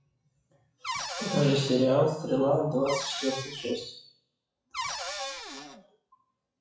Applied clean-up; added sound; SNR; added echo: classical method WPE with log-MMSE.